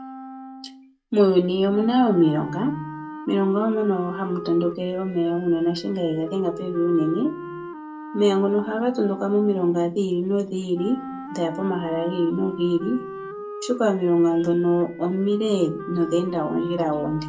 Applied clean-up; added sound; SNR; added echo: none; Wind instrument, woodwind instrument; 14 dB; reverberation time 0.2 s.